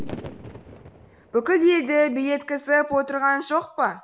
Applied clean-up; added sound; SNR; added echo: none; Fireworks; 18 dB; none.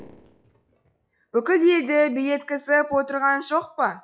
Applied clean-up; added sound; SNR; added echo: classical method log-MMSE.